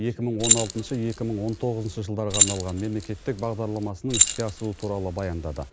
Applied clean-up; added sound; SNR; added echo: none; Keys jangling; -2 dB; none.